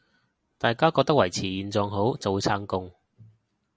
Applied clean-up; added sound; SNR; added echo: none; none; none; none.